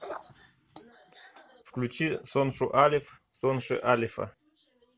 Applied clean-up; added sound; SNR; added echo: none; none; none; none.